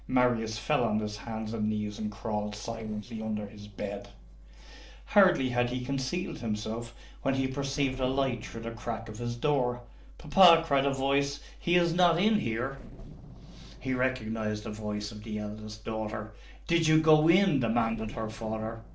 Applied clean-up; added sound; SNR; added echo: neural separator model SepFormer DNS4.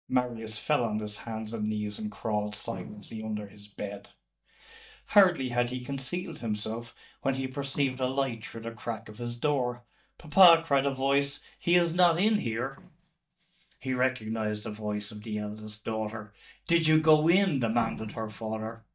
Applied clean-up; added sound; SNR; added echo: neural mask model DeepFilterNet 3.